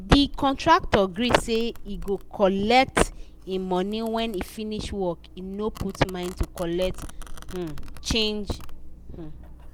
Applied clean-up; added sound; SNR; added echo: none; Domestic sounds, home sounds; 12 dB; none.